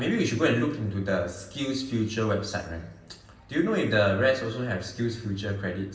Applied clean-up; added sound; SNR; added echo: none; none; none; reverberation time 0.9 s.